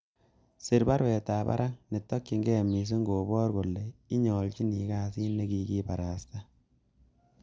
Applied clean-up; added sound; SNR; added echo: none; none; none; none.